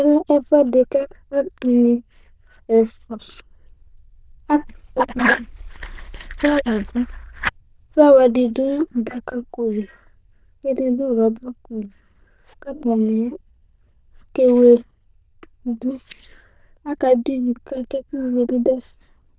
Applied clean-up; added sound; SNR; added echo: neural diffusion model UNIVERSE++.